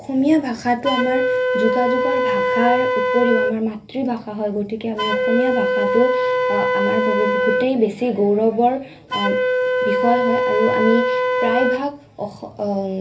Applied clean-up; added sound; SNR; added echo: none; Wind instrument, woodwind instrument; -1 dB; reverberation time 0.3 s.